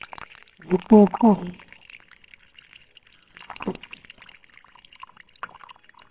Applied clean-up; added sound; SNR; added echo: neural separator model SepFormer WHAMR!.